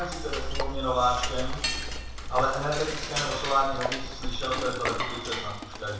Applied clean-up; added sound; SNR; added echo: none; Cutlery, silverware / Dishes, pots, and pans; 1 dB; reverberation time 0.7 s.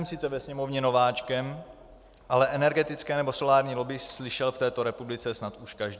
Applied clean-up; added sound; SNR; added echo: none; none; none; none.